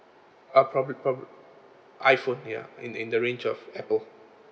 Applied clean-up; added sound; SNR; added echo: none; none; none; none.